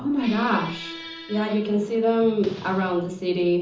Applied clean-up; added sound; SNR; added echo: none; Squeak; 16 dB; reverberation time 0.6 s.